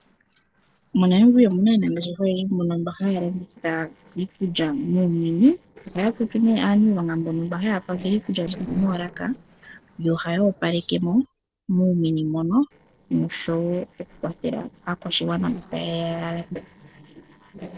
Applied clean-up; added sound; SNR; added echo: neural separator model SepFormer DNS4.